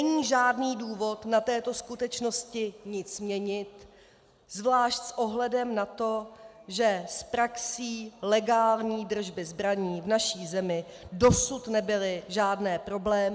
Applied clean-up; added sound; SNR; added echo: none; none; none; none.